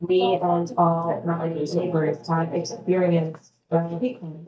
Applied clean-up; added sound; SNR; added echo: neural mask model DeepFilterNet 3.